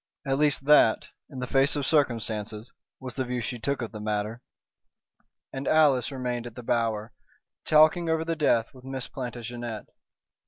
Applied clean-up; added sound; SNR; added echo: none; none; none; none.